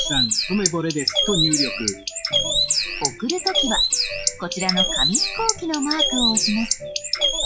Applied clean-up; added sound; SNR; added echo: classical method log-MMSE.